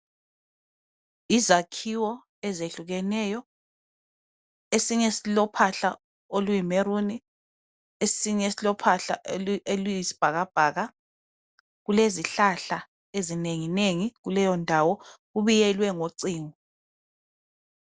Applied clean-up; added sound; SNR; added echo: none; none; none; none.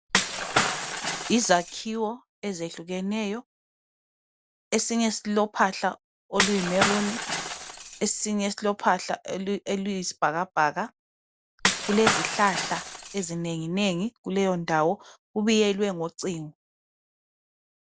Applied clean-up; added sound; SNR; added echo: none; Shatter / Crushing; 1 dB; none.